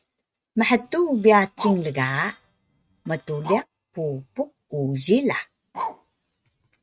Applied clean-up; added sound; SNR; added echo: neural mask model RNNoise.